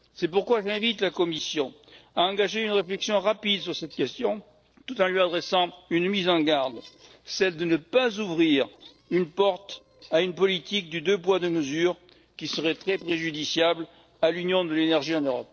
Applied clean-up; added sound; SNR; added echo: neural separator model SepFormer DNS4.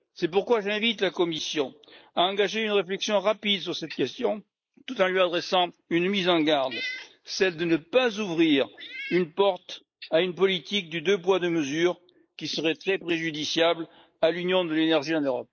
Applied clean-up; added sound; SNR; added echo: neural mask model Resemble Enhance denoiser.